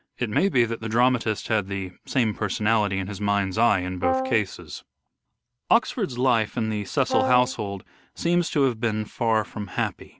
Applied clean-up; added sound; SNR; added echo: none; Brass instrument; 3 dB; none.